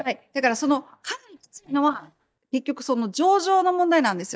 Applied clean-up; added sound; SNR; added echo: neural mask model DeepFilterNet 3.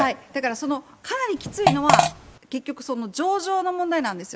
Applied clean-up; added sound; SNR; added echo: none; Fart; -4 dB; none.